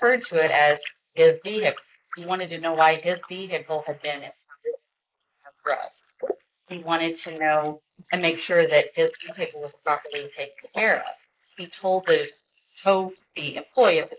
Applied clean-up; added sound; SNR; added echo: neural mask model Resemble Enhance denoiser.